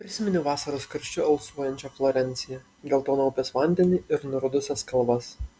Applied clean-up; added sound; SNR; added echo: none; none; none; none.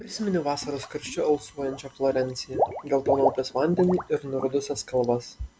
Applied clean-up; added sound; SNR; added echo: none; Water / Liquid; 7 dB; none.